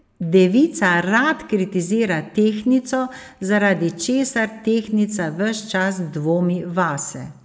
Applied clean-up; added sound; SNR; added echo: none; none; none; none.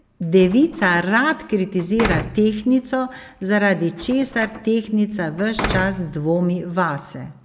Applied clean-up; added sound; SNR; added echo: none; Slam; 12 dB; none.